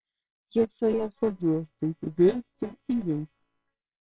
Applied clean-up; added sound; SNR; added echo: neural separator model SepFormer WHAMR!.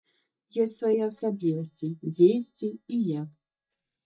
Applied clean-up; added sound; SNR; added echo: neural mask model DeepFilterNet 3.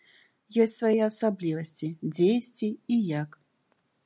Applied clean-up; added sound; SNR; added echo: none; none; none; none.